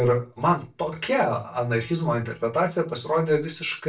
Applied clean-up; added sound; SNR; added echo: neural mask model DeepFilterNet 3.